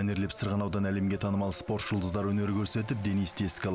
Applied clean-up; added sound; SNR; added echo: none; none; none; none.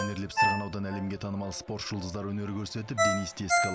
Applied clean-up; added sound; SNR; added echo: none; Ringtone; -2 dB; none.